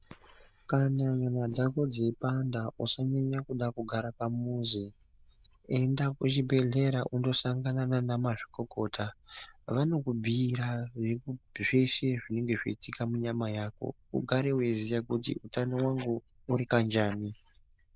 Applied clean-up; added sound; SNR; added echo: neural diffusion model UNIVERSE++.